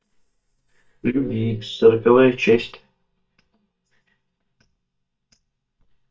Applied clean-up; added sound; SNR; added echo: neural mask model DeepFilterNet 3.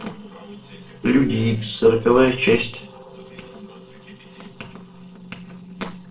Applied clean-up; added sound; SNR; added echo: neural separator model SepFormer DNS4.